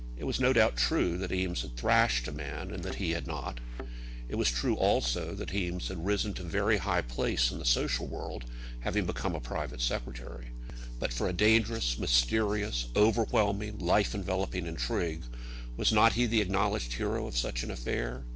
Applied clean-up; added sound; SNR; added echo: none; Thump, thud; 19 dB; none.